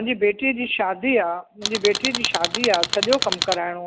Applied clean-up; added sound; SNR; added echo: none; Tools; 2 dB; none.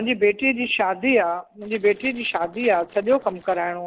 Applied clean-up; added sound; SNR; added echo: neural separator model SepFormer DNS4.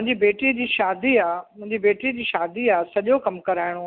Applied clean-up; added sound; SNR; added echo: none; none; none; none.